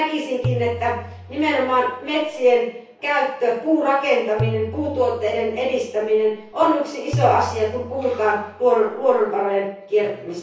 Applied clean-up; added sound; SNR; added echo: none; Tabla; 10 dB; reverberation time 0.6 s.